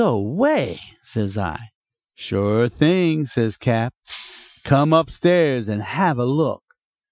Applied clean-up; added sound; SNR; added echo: classical method Wiener filter.